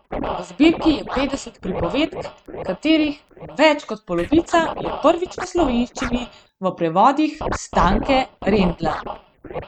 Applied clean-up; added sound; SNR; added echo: neural mask model RNNoise.